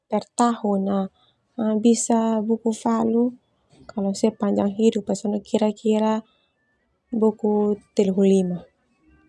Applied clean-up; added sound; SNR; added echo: none; none; none; none.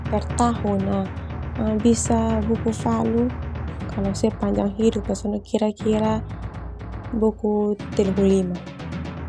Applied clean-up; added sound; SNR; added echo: none; Drum; 7 dB; none.